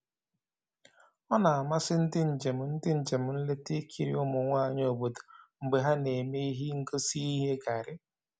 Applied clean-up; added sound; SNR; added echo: none; none; none; none.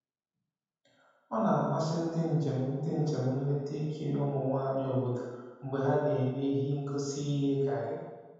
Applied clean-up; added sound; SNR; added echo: none; none; none; reverberation time 1.2 s.